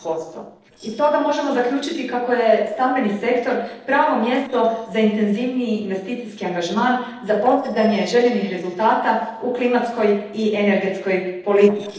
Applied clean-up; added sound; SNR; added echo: neural separator model SepFormer DNS4.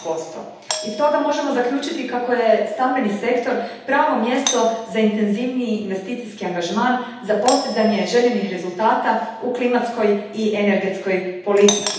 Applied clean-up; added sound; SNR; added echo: none; Doorbell; 13 dB; reverberation time 0.8 s.